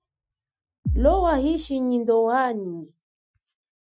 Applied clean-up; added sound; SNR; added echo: classical method Wiener filter.